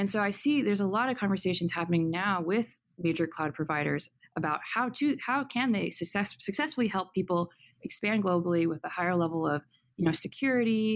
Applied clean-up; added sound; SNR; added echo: none; none; none; none.